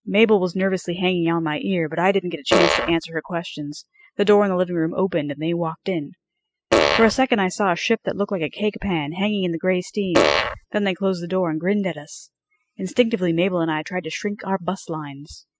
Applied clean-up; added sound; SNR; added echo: classical method spectral subtraction.